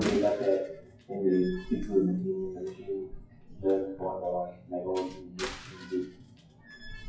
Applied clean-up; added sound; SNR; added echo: classical method WPE with log-MMSE.